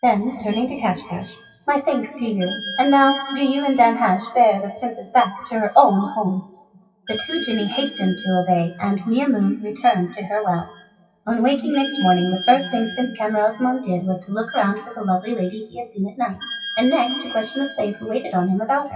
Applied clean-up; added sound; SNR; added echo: classical method WPE with log-MMSE.